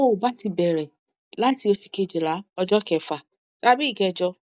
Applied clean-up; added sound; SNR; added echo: none; none; none; none.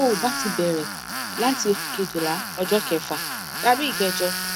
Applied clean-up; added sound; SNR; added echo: none; Tools; 5 dB; none.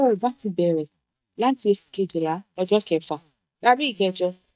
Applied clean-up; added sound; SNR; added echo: neural mask model DeepFilterNet 3.